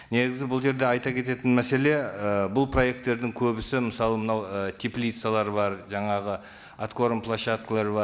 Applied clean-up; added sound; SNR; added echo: none; none; none; none.